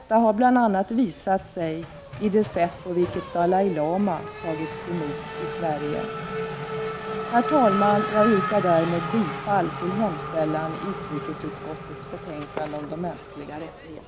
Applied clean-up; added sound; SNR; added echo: none; Race car, auto racing / Accelerating, revving, vroom; 7 dB; none.